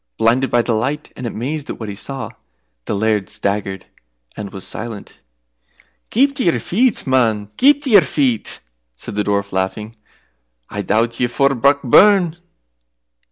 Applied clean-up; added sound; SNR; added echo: none; none; none; none.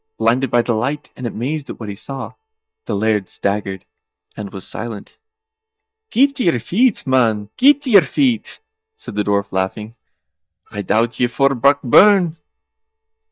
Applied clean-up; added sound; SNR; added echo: neural mask model DeepFilterNet 3.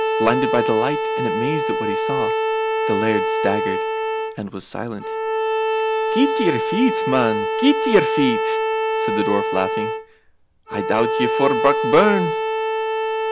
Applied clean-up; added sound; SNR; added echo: none; Bowed string instrument; -1 dB; none.